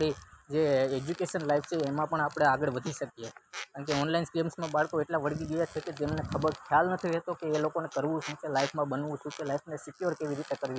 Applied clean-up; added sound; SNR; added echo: none; Squeak; 18 dB; none.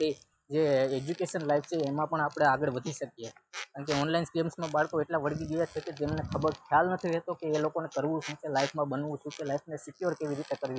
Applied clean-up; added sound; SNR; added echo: classical method log-MMSE.